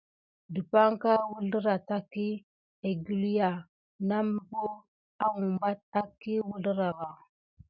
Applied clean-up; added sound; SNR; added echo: none; none; none; none.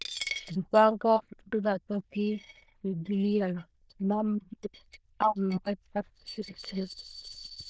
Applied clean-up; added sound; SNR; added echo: neural diffusion model UNIVERSE++.